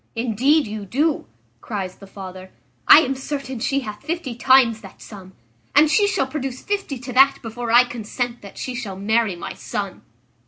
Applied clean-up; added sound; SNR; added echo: none; none; none; none.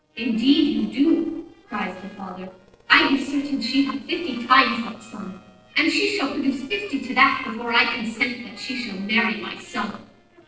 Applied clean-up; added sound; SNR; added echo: neural separator model SepFormer DNS4.